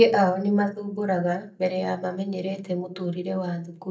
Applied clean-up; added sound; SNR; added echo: neural mask model DeepFilterNet 3.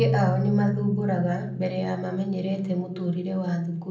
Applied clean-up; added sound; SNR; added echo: none; Keyboard (musical); 5 dB; reverberation time 0.6 s.